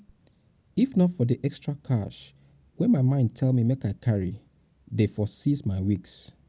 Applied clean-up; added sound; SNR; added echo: none; none; none; none.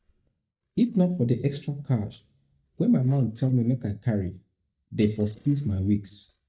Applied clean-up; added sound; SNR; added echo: neural mask model DeepFilterNet 3.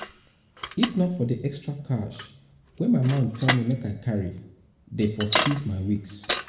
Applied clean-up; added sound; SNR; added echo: none; Bicycle; 7 dB; reverberation time 0.6 s.